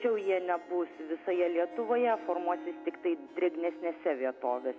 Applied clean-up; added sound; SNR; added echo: none; Harp; 16 dB; none.